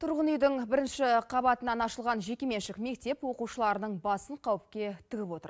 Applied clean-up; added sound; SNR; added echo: none; none; none; none.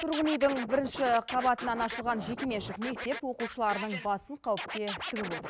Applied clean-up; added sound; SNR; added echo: none; Scratching (performance technique); 9 dB; none.